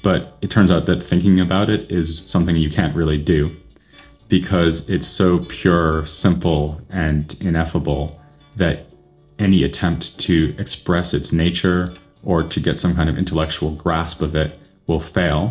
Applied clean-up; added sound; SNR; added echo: neural separator model SepFormer DNS4.